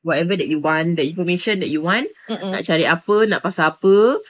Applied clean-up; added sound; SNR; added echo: neural mask model Resemble Enhance denoiser.